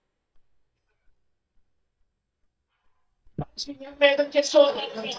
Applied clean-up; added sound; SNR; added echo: neural mask model DeepFilterNet 3.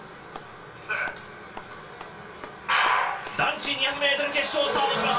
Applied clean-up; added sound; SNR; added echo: none; Clapping; 19 dB; reverberation time 0.3 s.